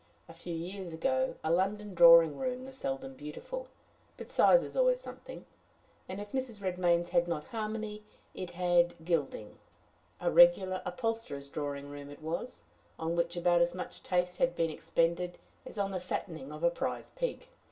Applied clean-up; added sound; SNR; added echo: none; none; none; reverberation time 0.2 s.